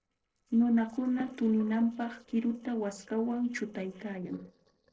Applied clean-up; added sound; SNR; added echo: neural separator model SepFormer DNS4.